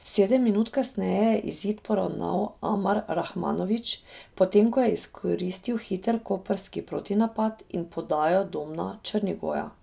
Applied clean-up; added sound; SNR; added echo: none; none; none; none.